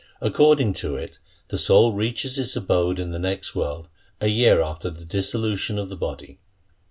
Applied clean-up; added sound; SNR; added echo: none; none; none; none.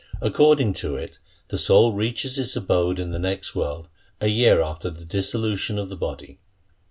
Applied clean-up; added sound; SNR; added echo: none; Bass drum; 18 dB; none.